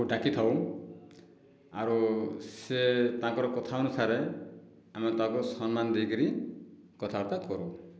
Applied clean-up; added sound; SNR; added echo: none; none; none; none.